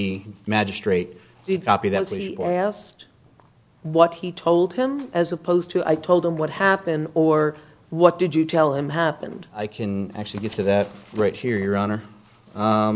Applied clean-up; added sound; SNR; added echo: none; none; none; none.